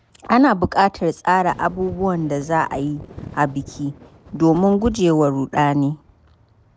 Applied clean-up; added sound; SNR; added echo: none; Wind; 20 dB; none.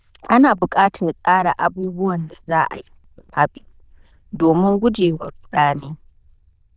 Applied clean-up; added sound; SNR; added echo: neural diffusion model UNIVERSE++.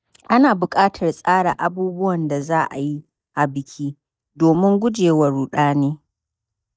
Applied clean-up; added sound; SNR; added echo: neural mask model DeepFilterNet 3.